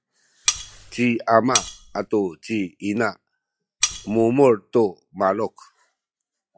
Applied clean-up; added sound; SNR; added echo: classical method log-MMSE.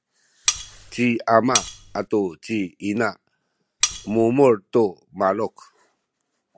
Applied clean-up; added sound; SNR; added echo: none; Cutlery, silverware; 3 dB; none.